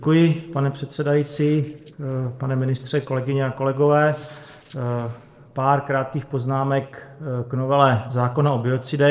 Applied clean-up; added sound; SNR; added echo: neural separator model SepFormer DNS4.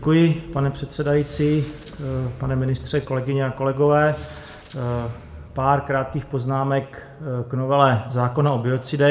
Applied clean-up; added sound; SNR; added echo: none; Squeak; 14 dB; reverberation time 0.7 s.